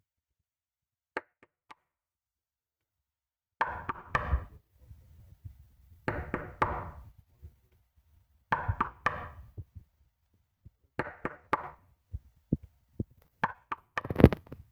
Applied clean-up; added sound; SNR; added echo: neural mask model RNNoise.